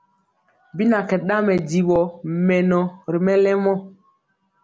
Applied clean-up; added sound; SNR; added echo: none; none; none; none.